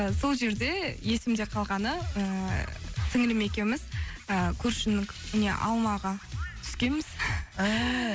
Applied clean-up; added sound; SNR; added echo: none; none; none; none.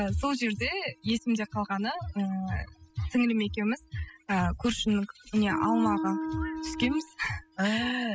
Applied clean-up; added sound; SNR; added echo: classical method spectral subtraction.